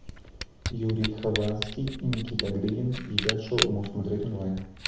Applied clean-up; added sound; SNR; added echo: none; Camera; 5 dB; reverberation time 0.7 s.